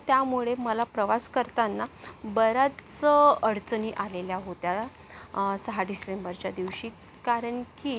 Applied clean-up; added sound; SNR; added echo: none; none; none; none.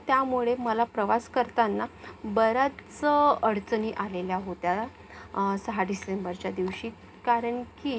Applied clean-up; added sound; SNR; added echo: none; none; none; reverberation time 0.3 s.